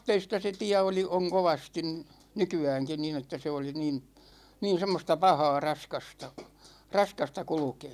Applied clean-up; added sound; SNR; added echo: none; none; none; none.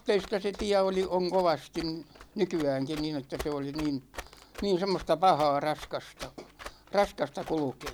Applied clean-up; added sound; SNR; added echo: none; Run; 17 dB; none.